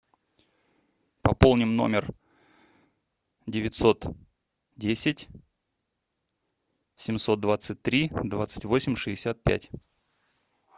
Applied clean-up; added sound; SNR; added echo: none; none; none; none.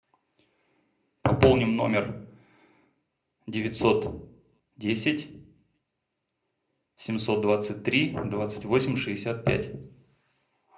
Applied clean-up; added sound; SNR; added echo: none; none; none; reverberation time 0.4 s.